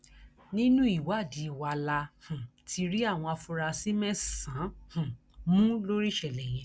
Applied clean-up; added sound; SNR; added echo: none; none; none; none.